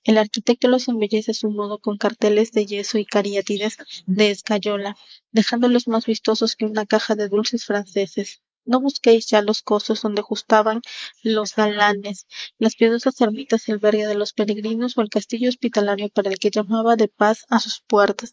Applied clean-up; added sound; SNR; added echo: neural mask model Resemble Enhance denoiser.